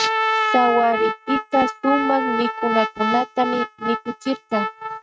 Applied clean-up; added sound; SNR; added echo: neural mask model RNNoise.